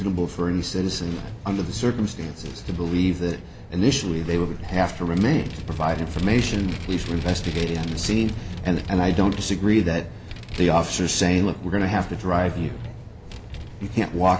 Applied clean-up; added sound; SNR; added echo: none; Vehicle; 10 dB; none.